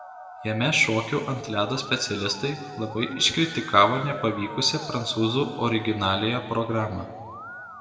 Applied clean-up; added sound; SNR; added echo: none; Musical instrument; 15 dB; reverberation time 1.7 s.